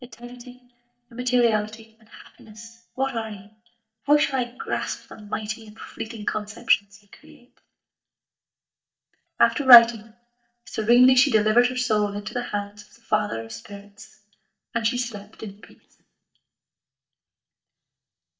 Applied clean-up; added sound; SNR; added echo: neural mask model DeepFilterNet 3.